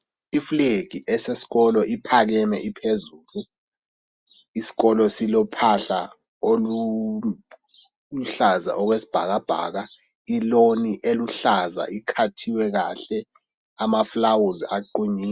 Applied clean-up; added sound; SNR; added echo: none; none; none; none.